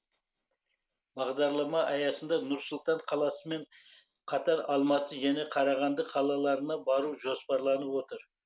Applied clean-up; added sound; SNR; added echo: neural mask model Resemble Enhance denoiser.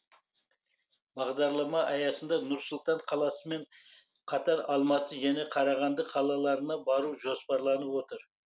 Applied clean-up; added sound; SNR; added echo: none; none; none; none.